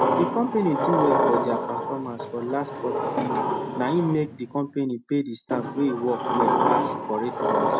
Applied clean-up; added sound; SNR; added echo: none; Sliding door; -1 dB; none.